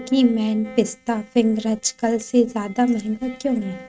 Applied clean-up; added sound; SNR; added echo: neural mask model RNNoise.